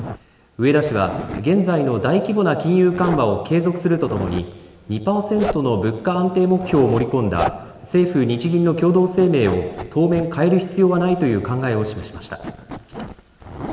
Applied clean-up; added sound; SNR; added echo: none; Zipper (clothing); 14 dB; reverberation time 3.0 s.